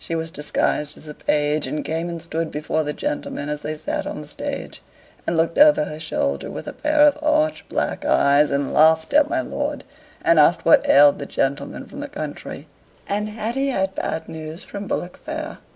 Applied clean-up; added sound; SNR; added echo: none; none; none; none.